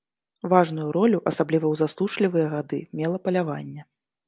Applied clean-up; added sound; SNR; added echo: none; none; none; none.